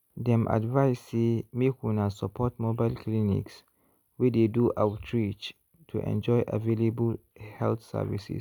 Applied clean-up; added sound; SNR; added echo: none; none; none; none.